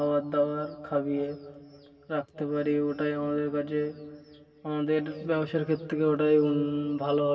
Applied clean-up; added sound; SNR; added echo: none; none; none; reverberation time 2.4 s.